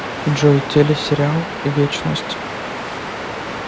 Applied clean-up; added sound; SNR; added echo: none; Waves, surf; 7 dB; none.